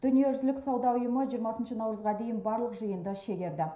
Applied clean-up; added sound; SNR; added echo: none; none; none; reverberation time 0.5 s.